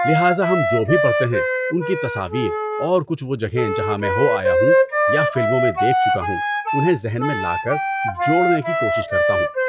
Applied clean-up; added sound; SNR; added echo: classical method log-MMSE.